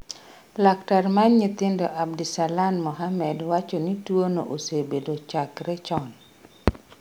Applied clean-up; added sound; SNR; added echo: none; none; none; none.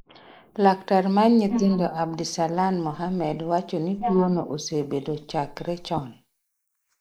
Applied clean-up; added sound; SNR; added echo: neural mask model Resemble Enhance denoiser.